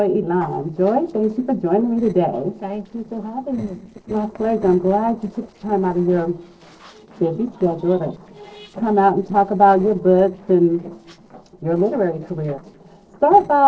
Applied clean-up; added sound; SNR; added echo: neural separator model SepFormer DNS4.